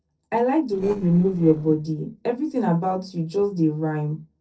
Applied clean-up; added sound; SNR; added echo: neural separator model SepFormer DNS4.